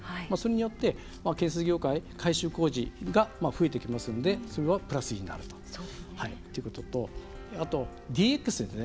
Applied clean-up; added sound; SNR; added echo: none; Bird; 16 dB; none.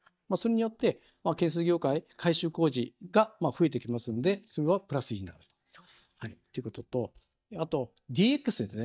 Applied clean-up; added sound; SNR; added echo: neural mask model DeepFilterNet 3.